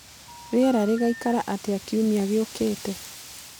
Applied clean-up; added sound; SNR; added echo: none; Telephone + Wind; 17 dB; none.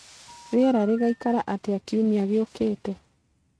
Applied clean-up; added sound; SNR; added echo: neural mask model RNNoise.